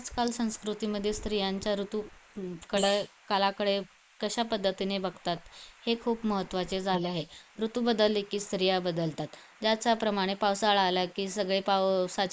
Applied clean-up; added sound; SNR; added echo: neural mask model Resemble Enhance denoiser.